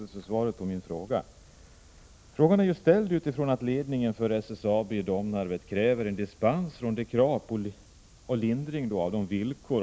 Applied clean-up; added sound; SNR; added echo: none; none; none; none.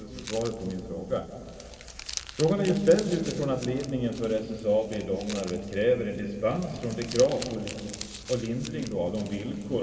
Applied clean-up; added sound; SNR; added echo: none; Crumpling, crinkling; 15 dB; reverberation time 2.7 s.